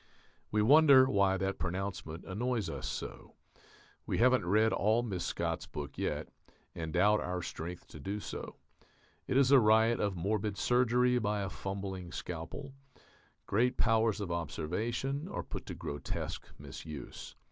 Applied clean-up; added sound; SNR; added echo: none; none; none; none.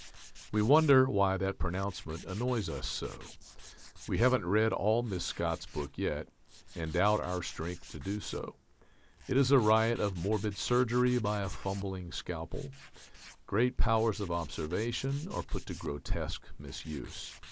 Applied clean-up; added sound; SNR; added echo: neural mask model Resemble Enhance denoiser.